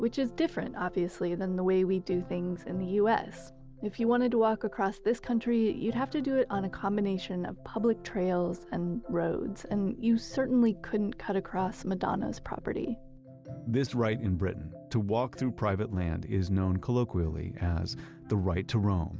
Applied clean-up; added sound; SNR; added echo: none; none; none; none.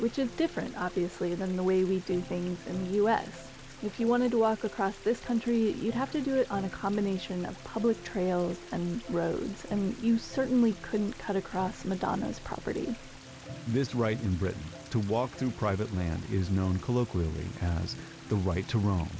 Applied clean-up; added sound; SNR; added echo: none; Stream; 20 dB; none.